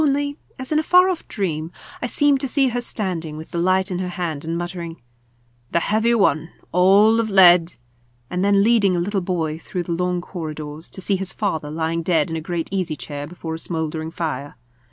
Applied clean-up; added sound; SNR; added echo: none; none; none; none.